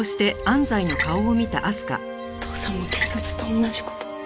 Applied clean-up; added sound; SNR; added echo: none; Splash, splatter; 8 dB; none.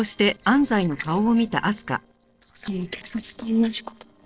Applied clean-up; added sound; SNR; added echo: neural separator model SepFormer DNS4.